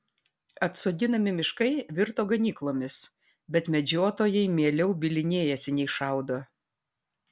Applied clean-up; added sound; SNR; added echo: none; none; none; none.